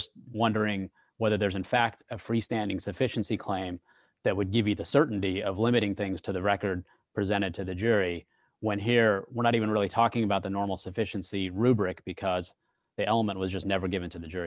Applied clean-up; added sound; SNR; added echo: none; none; none; none.